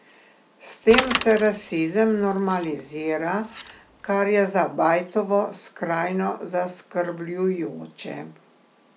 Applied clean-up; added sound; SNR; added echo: none; Bicycle; 7 dB; none.